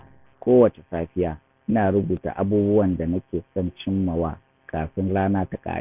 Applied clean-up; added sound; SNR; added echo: none; none; none; none.